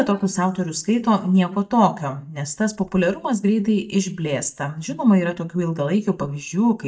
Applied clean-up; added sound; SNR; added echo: neural mask model DeepFilterNet 3.